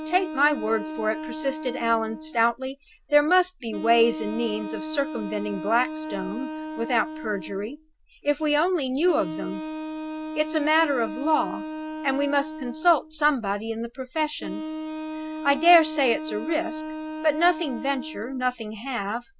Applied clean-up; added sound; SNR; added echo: none; Wind instrument, woodwind instrument; 9 dB; none.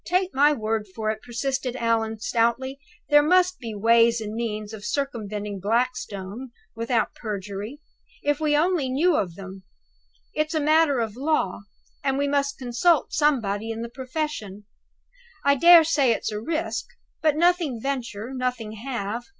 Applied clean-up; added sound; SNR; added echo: none; none; none; none.